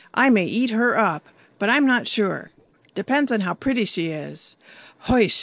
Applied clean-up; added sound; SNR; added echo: neural separator model SepFormer DNS4.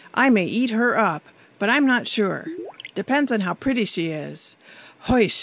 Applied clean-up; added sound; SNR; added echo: none; Gurgling; 13 dB; none.